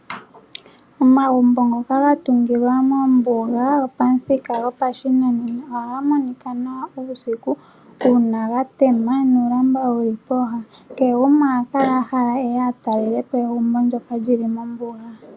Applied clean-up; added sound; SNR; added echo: none; none; none; none.